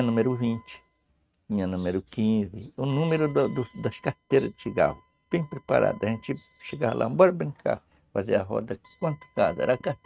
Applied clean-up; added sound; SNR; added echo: neural mask model RNNoise.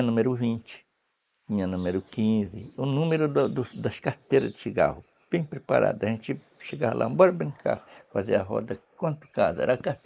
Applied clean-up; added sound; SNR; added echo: neural mask model Resemble Enhance denoiser.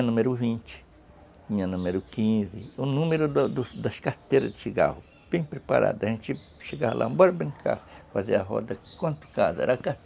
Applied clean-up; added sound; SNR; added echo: none; none; none; none.